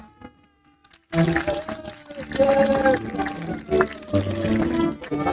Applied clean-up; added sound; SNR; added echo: neural mask model RNNoise.